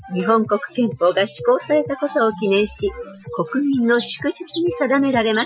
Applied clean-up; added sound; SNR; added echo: classical method Wiener filter.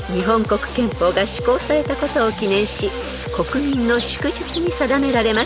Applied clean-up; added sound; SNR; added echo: none; Bird; 13 dB; none.